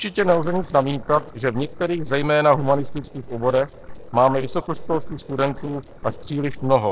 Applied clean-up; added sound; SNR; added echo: neural separator model SepFormer DNS4.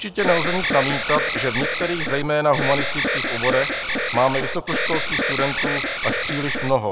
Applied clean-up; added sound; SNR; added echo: none; Alarm; 1 dB; none.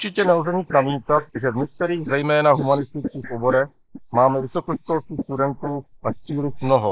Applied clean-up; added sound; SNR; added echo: neural mask model Resemble Enhance denoiser.